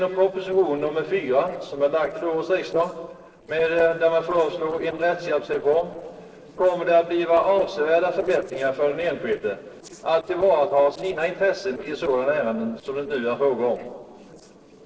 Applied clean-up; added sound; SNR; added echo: neural separator model SepFormer DNS4.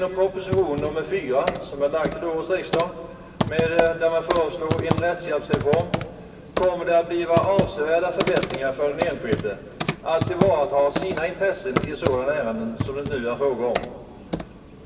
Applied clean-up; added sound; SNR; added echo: none; Computer keyboard; 4 dB; reverberation time 2.7 s.